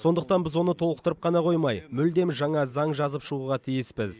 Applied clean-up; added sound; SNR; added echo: none; none; none; none.